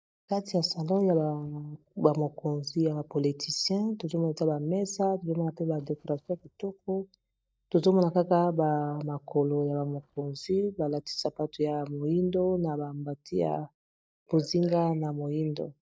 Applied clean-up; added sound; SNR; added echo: neural mask model DeepFilterNet 3.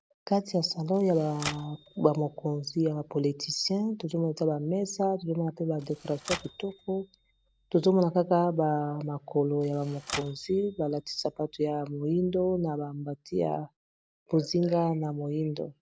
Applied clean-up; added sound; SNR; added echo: none; Typewriter; 15 dB; none.